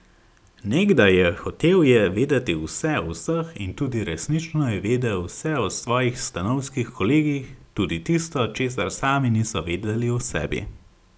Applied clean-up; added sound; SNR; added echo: none; none; none; none.